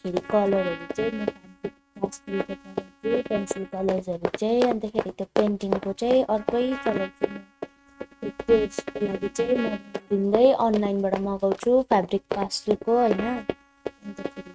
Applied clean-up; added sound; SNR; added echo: neural mask model RNNoise.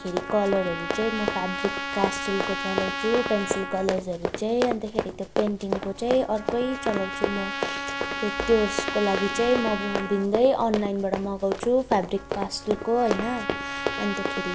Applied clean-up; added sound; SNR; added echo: none; Run + Trumpet; 4 dB; none.